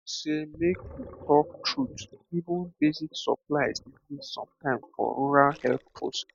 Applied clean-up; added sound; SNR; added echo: neural mask model DeepFilterNet 3.